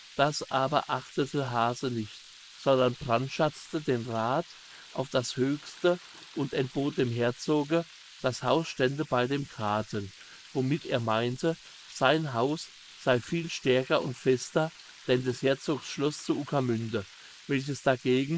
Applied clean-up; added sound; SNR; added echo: neural mask model Resemble Enhance denoiser.